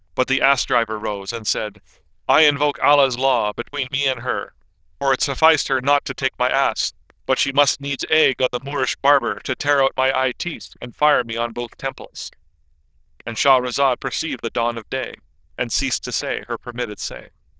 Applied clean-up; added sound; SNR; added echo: neural diffusion model UNIVERSE++.